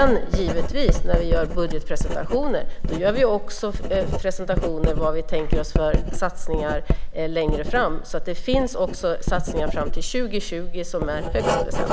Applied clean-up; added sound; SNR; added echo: none; Writing; -4 dB; none.